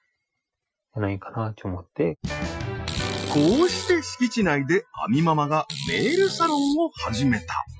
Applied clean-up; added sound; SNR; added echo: classical method Wiener filter.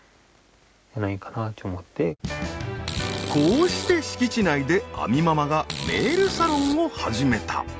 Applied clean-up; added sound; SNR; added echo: none; Fart; 11 dB; none.